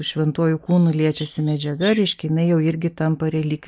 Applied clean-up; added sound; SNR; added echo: neural mask model Resemble Enhance denoiser.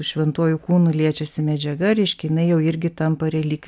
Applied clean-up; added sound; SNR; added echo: none; none; none; none.